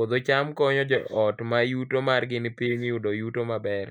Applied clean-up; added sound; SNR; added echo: neural mask model Resemble Enhance denoiser.